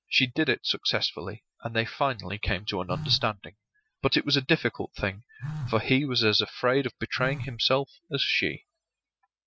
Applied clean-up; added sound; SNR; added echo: classical method spectral subtraction.